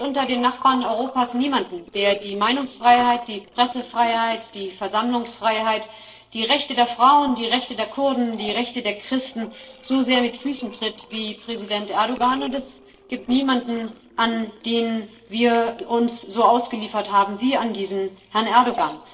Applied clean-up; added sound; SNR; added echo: neural separator model SepFormer DNS4.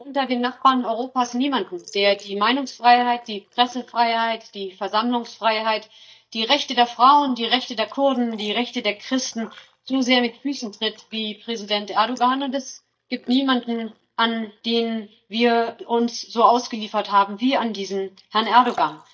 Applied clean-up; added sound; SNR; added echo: neural mask model DeepFilterNet 3.